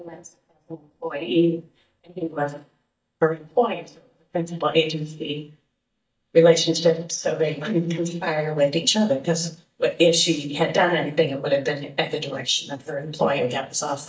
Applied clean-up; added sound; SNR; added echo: neural mask model DeepFilterNet 3.